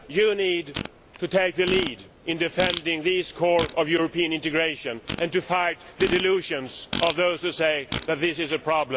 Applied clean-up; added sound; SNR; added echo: none; Fart; 11 dB; none.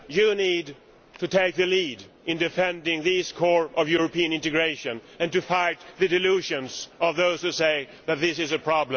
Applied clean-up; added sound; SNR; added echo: none; none; none; none.